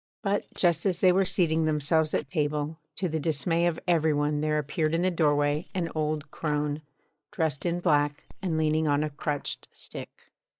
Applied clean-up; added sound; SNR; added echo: neural mask model DeepFilterNet 3.